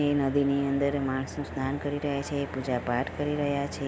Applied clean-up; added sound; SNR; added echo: none; none; none; none.